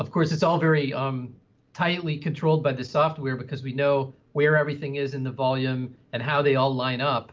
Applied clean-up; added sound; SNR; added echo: none; none; none; none.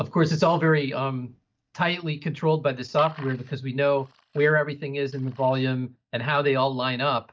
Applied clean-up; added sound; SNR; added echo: neural mask model DeepFilterNet 3.